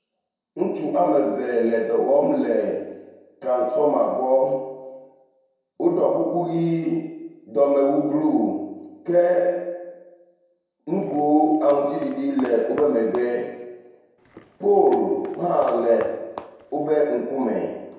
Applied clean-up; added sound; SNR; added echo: none; Walk, footsteps; 19 dB; reverberation time 0.7 s.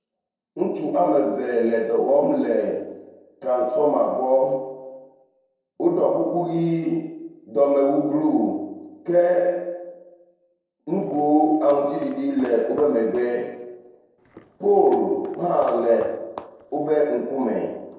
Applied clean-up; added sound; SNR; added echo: neural separator model SepFormer DNS4.